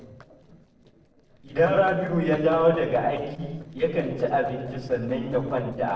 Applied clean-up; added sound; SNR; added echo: neural separator model SepFormer DNS4.